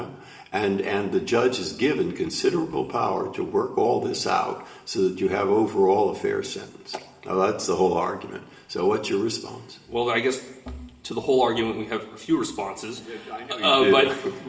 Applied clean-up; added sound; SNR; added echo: none; none; none; reverberation time 0.8 s.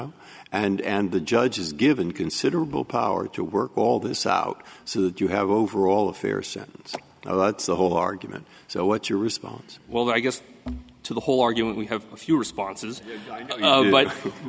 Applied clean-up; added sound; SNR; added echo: none; none; none; none.